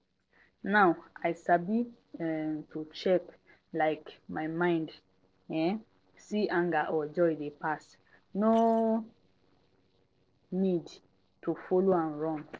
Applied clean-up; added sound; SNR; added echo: neural separator model SepFormer DNS4.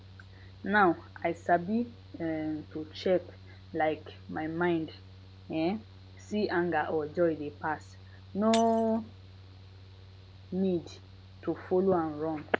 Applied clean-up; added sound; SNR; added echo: none; Shatter + Mechanical fan; 17 dB; none.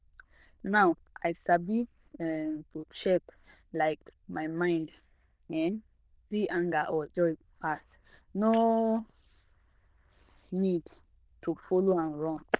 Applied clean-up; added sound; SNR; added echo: neural diffusion model UNIVERSE++.